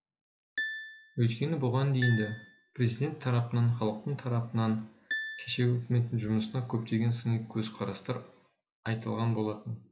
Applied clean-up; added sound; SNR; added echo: none; Piano; 9 dB; none.